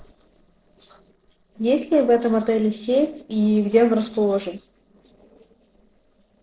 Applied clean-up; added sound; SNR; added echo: neural separator model SepFormer DNS4.